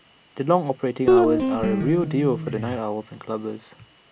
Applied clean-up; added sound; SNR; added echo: none; Guitar; -3 dB; none.